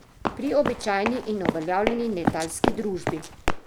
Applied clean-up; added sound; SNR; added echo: none; Run; 1 dB; none.